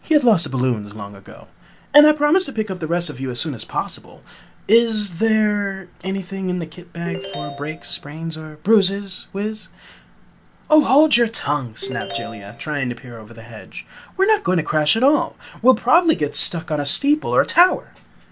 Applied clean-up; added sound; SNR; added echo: none; Ringtone; 12 dB; none.